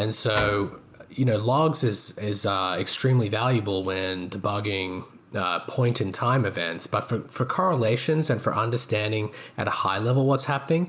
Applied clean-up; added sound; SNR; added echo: none; Slam; 14 dB; none.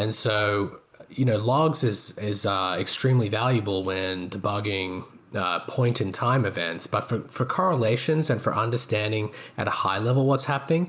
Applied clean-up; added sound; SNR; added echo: neural mask model Resemble Enhance denoiser.